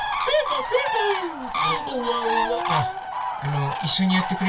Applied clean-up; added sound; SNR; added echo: none; Bird; 2 dB; reverberation time 0.2 s.